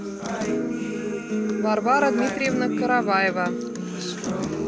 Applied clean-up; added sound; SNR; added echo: none; Acoustic guitar; 1 dB; none.